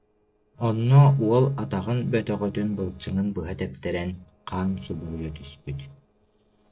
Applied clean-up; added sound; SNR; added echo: neural separator model SepFormer DNS4.